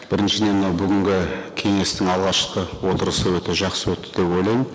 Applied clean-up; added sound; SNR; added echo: none; Fart; 17 dB; none.